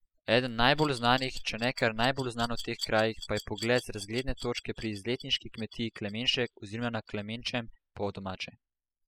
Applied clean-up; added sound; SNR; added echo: classical method spectral subtraction.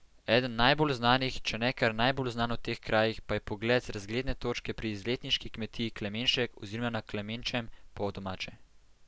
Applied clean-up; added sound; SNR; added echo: none; none; none; none.